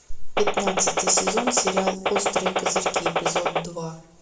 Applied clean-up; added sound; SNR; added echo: none; Gunshot, gunfire; -2 dB; reverberation time 0.7 s.